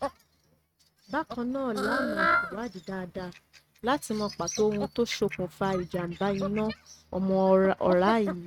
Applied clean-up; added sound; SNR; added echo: neural mask model RNNoise.